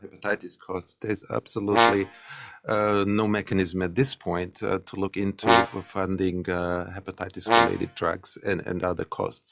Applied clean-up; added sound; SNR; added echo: classical method log-MMSE.